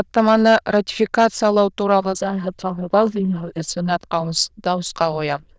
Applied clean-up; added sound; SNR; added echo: neural diffusion model UNIVERSE++.